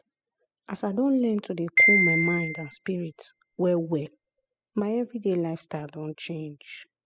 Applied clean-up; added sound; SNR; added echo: classical method spectral subtraction.